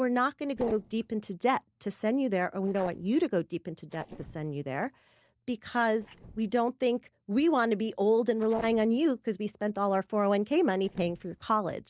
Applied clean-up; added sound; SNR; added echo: neural separator model SepFormer DNS4.